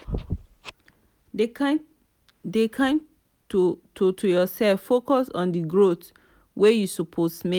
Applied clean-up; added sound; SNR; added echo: none; none; none; none.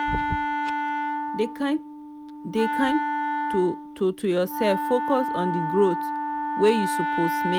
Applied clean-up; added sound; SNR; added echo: none; Wind instrument, woodwind instrument; 2 dB; none.